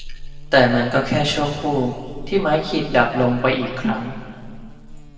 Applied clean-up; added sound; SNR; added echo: none; Buzz; 13 dB; reverberation time 2.0 s.